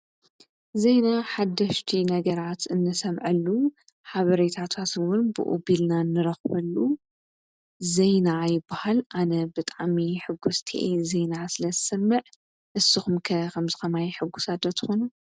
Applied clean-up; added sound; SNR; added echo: none; none; none; none.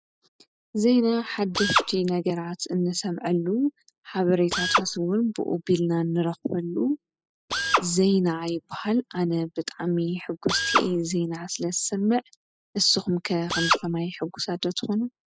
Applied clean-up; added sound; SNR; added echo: classical method spectral subtraction.